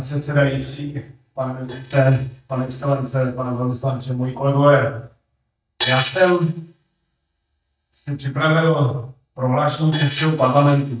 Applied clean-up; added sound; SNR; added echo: neural mask model DeepFilterNet 3.